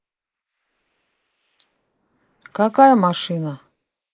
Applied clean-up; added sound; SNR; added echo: neural mask model Resemble Enhance denoiser.